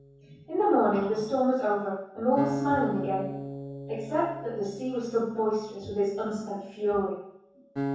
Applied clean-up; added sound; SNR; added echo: none; Acoustic guitar; 10 dB; reverberation time 0.7 s.